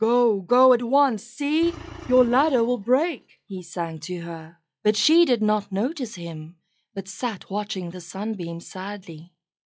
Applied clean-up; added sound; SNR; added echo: classical method log-MMSE.